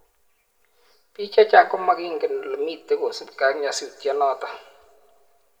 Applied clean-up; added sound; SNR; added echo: none; none; none; reverberation time 1.3 s.